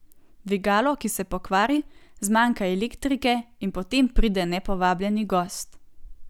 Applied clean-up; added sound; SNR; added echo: none; none; none; none.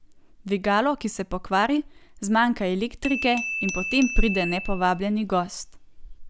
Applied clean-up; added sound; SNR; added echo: none; Glass / Bell; 9 dB; none.